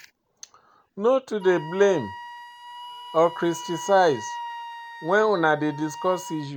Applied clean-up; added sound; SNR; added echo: none; Wind instrument, woodwind instrument; 14 dB; none.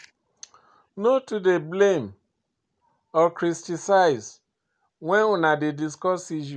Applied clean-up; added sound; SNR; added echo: none; none; none; none.